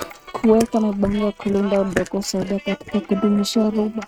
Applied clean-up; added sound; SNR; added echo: neural mask model RNNoise.